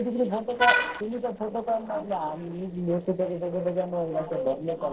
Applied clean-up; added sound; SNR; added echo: neural separator model SepFormer DNS4.